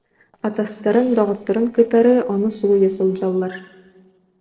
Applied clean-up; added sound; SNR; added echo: neural separator model SepFormer DNS4.